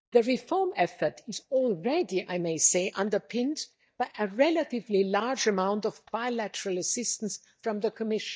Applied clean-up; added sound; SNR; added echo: neural mask model DeepFilterNet 3.